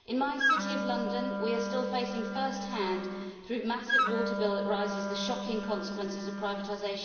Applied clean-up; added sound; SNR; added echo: none; Wind instrument, woodwind instrument; 0 dB; reverberation time 1.9 s.